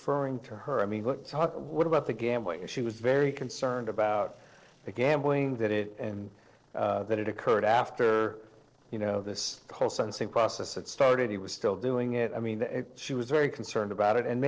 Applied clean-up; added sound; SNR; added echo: neural separator model SepFormer DNS4.